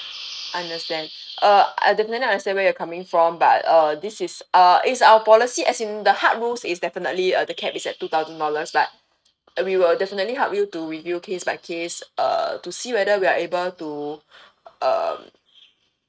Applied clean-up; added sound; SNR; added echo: neural mask model RNNoise.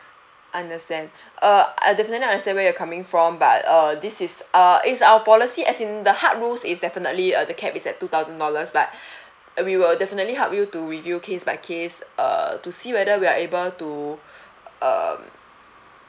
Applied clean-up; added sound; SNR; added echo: none; none; none; none.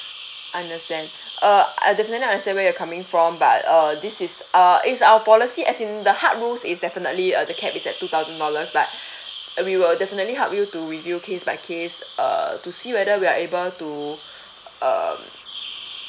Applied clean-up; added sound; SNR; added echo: none; Bird vocalization, bird call, bird song; 16 dB; none.